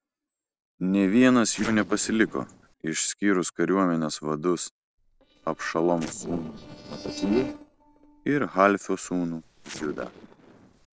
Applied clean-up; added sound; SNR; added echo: neural separator model SepFormer DNS4.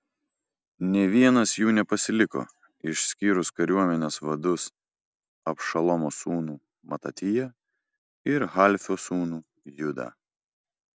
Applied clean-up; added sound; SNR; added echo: none; none; none; none.